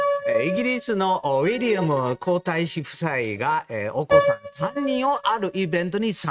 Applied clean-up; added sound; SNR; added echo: neural mask model RNNoise.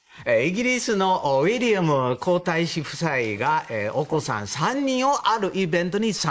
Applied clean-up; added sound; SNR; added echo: neural mask model Resemble Enhance denoiser.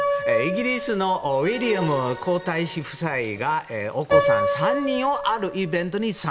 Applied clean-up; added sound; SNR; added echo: none; Piano; 3 dB; none.